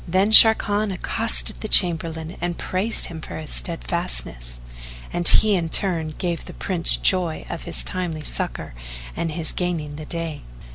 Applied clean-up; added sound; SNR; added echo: none; none; none; none.